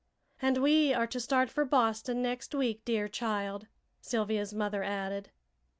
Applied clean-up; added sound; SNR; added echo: none; none; none; none.